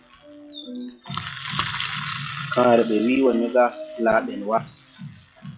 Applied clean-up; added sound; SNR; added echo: classical method log-MMSE.